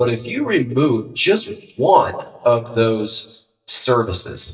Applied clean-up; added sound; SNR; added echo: neural mask model DeepFilterNet 3.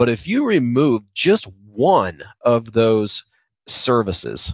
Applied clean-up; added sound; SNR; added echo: none; none; none; none.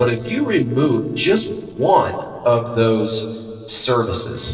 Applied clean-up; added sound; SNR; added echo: neural separator model SepFormer DNS4.